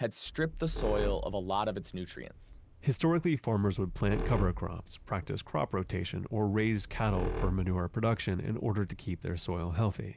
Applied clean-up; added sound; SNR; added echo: none; Squeak; 8 dB; none.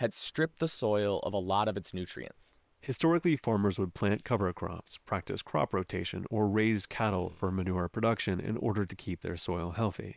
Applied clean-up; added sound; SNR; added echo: neural separator model SepFormer WHAM!.